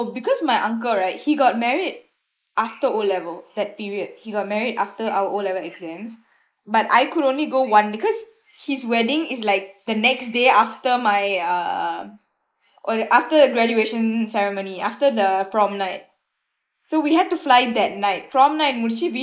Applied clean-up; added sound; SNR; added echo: neural mask model Resemble Enhance denoiser.